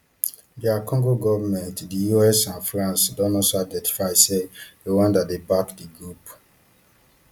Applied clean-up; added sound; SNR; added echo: none; none; none; none.